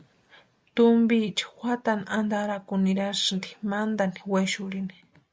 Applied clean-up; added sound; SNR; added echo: none; none; none; none.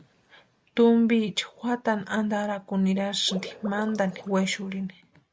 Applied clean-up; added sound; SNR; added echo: none; Water / Liquid; 15 dB; none.